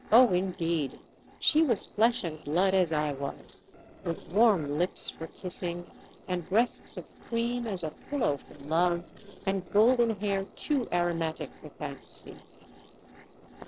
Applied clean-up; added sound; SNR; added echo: neural separator model SepFormer DNS4.